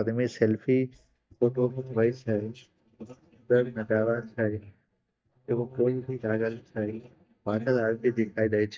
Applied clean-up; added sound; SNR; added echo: neural mask model DeepFilterNet 3.